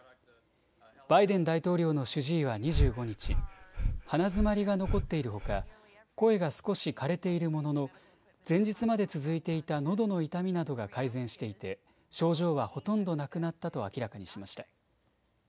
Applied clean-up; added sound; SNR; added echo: none; Breathing; 1 dB; none.